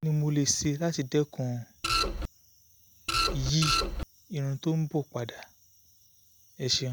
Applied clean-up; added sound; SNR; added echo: none; Printer; -3 dB; none.